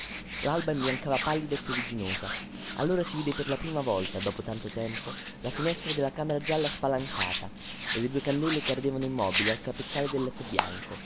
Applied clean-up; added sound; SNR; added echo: none; Hands; 5 dB; none.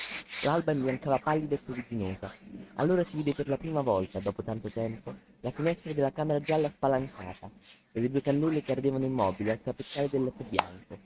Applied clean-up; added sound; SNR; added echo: neural mask model RNNoise.